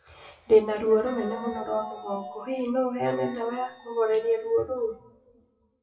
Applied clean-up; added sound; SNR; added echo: classical method WPE with log-MMSE.